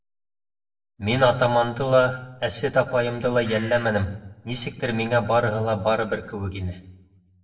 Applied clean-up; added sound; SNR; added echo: none; Bird; 14 dB; reverberation time 0.7 s.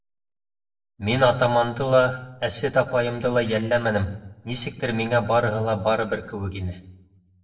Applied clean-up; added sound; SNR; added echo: neural separator model SepFormer DNS4.